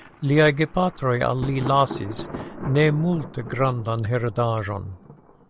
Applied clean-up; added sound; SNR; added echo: none; Thunder; 14 dB; none.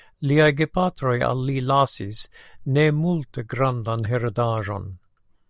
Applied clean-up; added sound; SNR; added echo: none; none; none; none.